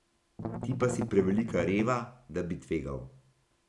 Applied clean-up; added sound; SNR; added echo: none; Strum; 5 dB; none.